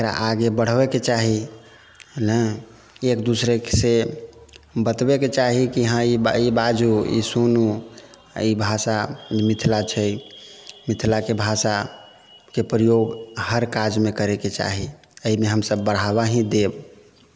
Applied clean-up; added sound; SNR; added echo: none; none; none; none.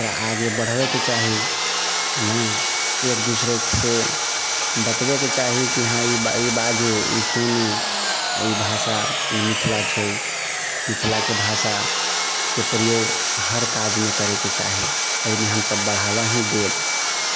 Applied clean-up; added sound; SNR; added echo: none; Sawing; -3 dB; none.